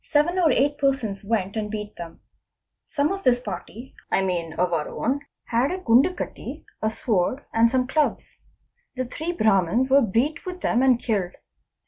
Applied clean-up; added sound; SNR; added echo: none; none; none; none.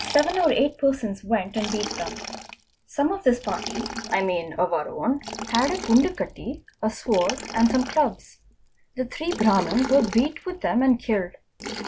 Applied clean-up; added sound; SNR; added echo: none; Liquid; 11 dB; none.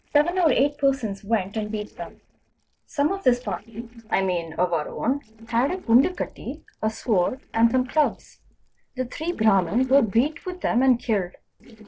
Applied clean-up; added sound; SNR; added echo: neural separator model SepFormer DNS4.